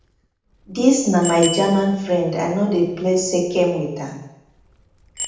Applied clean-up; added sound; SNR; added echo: none; Bicycle bell; 14 dB; reverberation time 0.8 s.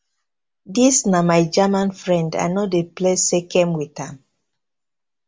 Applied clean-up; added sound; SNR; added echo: none; none; none; none.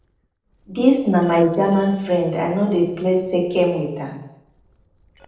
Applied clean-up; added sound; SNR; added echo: neural separator model SepFormer DNS4.